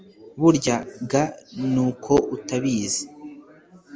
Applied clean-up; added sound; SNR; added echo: none; none; none; none.